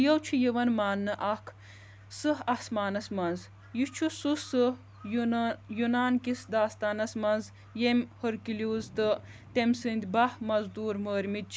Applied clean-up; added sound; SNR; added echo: none; none; none; none.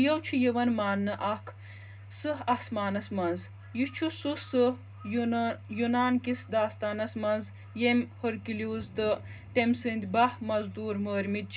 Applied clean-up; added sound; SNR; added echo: none; none; none; reverberation time 0.2 s.